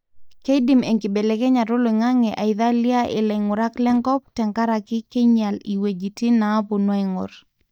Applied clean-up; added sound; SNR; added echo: neural mask model DeepFilterNet 3.